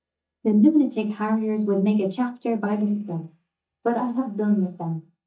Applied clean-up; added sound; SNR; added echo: neural mask model DeepFilterNet 3.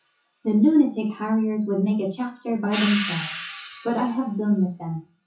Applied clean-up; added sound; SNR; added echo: classical method WPE with log-MMSE.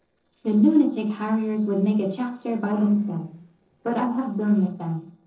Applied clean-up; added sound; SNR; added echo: neural separator model SepFormer DNS4.